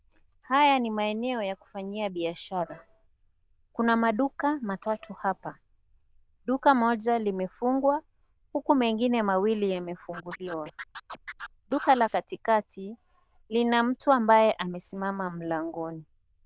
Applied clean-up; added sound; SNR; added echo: neural diffusion model UNIVERSE++.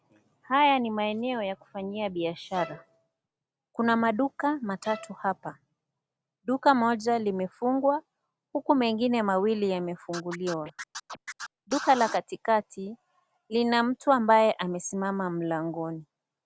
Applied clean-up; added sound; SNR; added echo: none; Scratching (performance technique) + Bowed string instrument; 14 dB; none.